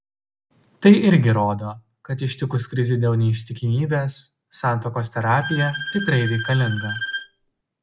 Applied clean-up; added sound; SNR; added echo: none; Bowed string instrument; 8 dB; none.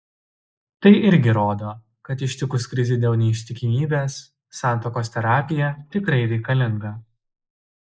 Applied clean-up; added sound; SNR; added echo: neural mask model Resemble Enhance denoiser.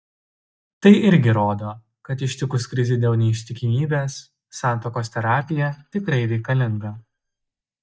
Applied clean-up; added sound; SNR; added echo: neural mask model DeepFilterNet 3.